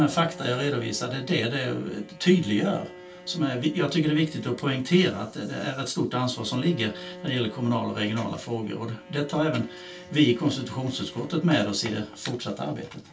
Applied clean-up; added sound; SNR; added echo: none; Bowed string instrument; 19 dB; reverberation time 0.2 s.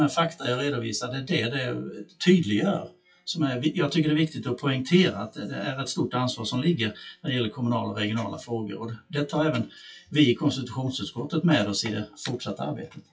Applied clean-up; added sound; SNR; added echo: classical method WPE with log-MMSE.